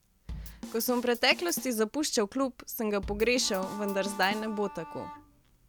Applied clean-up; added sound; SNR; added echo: none; Bowed string instrument + Drum kit; 12 dB; none.